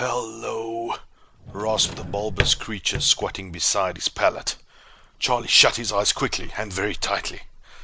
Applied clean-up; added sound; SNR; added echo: none; Drawer open or close; 6 dB; none.